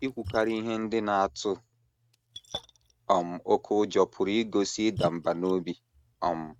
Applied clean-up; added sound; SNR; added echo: neural mask model RNNoise.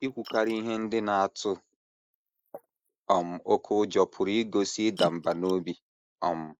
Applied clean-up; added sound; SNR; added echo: neural mask model Resemble Enhance denoiser.